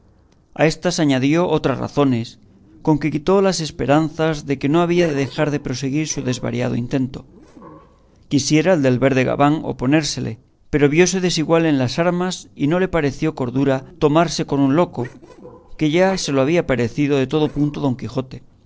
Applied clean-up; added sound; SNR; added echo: neural separator model SepFormer DNS4.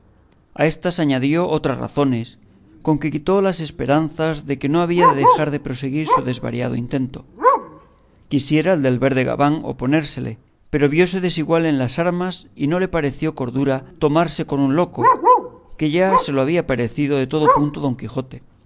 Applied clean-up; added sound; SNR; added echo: none; Bark; 4 dB; none.